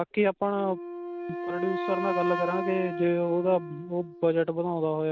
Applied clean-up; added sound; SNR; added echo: none; Wind instrument, woodwind instrument; 7 dB; none.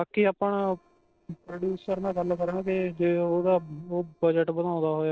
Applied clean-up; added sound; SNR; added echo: neural separator model SepFormer DNS4.